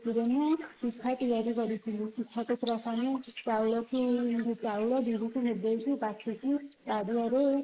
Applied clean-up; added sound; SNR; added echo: neural mask model Resemble Enhance denoiser.